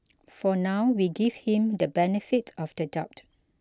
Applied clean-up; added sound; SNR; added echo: none; none; none; none.